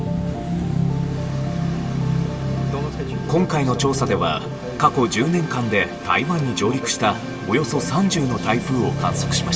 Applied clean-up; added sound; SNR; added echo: none; Motorcycle / Engine; 4 dB; reverberation time 2.2 s.